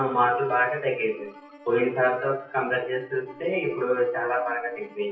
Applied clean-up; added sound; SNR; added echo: classical method WPE with log-MMSE.